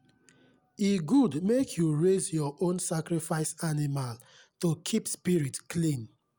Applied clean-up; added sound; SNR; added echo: none; none; none; none.